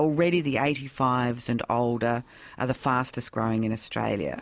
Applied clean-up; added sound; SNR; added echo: none; none; none; none.